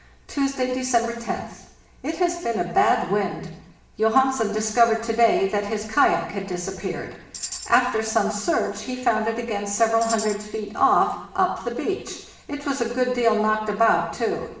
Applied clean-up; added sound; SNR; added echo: none; Tambourine; 14 dB; reverberation time 0.9 s.